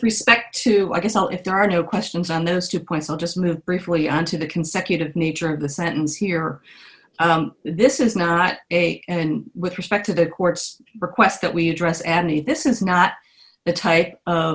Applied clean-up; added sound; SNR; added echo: none; none; none; none.